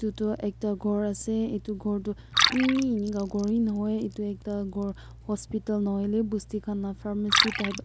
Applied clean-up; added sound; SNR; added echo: none; Liquid; 5 dB; none.